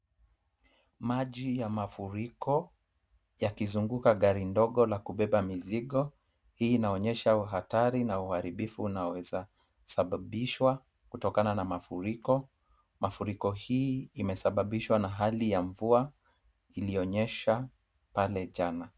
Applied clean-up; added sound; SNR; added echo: none; none; none; none.